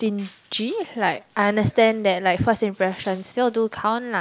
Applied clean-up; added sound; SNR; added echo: none; none; none; none.